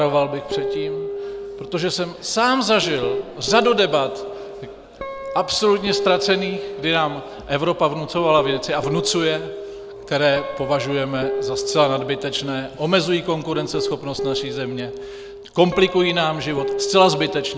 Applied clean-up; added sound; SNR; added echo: none; Guitar; 8 dB; none.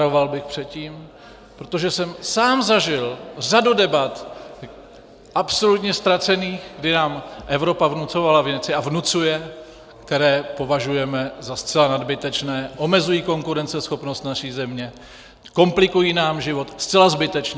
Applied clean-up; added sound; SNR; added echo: none; none; none; none.